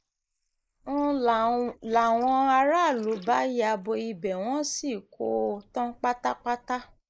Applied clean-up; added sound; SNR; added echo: neural mask model Resemble Enhance denoiser.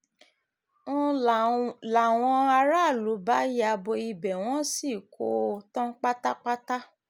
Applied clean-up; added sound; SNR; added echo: none; none; none; none.